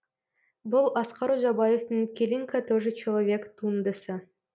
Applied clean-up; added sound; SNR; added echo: none; none; none; none.